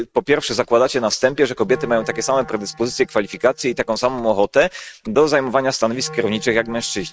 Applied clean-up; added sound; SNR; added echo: neural mask model RNNoise.